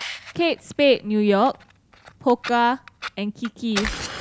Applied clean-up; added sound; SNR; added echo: none; Fire; 13 dB; none.